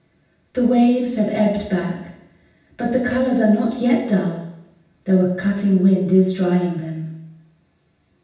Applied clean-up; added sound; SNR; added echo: none; none; none; reverberation time 0.9 s.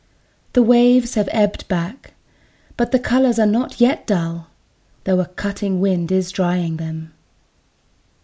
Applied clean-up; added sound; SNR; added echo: none; none; none; none.